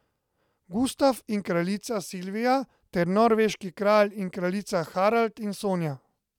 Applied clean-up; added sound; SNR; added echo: none; none; none; none.